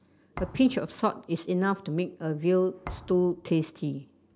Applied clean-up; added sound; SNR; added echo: none; Thump, thud; 16 dB; none.